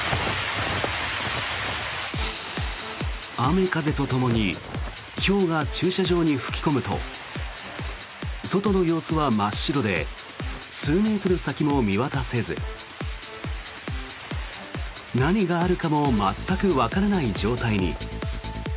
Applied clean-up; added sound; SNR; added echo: none; none; none; none.